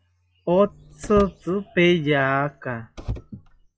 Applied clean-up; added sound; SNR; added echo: classical method log-MMSE.